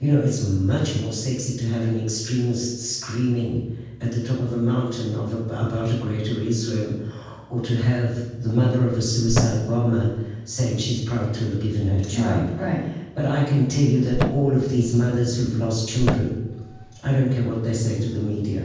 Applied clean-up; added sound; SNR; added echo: none; Thump, thud; 6 dB; reverberation time 1.2 s.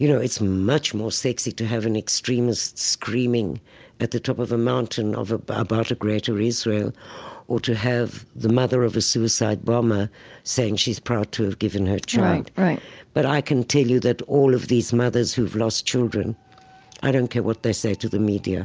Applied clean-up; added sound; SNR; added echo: none; none; none; none.